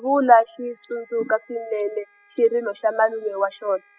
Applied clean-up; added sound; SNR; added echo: classical method spectral subtraction.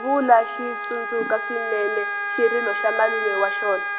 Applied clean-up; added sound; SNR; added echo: none; Wind instrument, woodwind instrument; 4 dB; none.